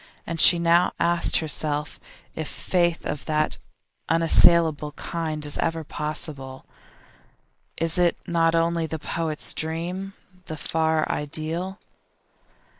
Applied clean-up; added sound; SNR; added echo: neural mask model Resemble Enhance denoiser.